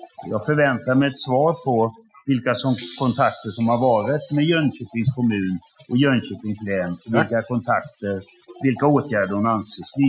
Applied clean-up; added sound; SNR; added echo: classical method Wiener filter.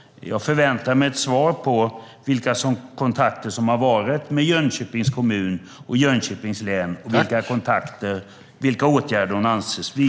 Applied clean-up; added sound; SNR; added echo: none; none; none; none.